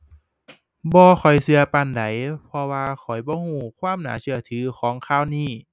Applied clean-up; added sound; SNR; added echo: none; none; none; none.